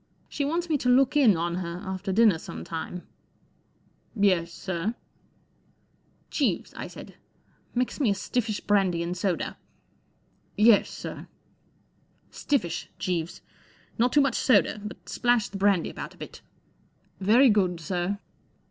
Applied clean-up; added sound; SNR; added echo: none; none; none; none.